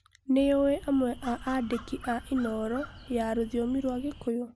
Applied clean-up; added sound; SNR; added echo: none; Crow; 15 dB; none.